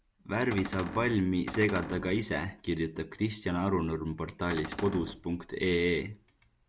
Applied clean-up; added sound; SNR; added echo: none; Cupboard open or close; 10 dB; none.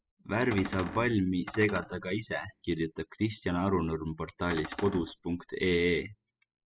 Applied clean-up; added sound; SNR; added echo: classical method spectral subtraction.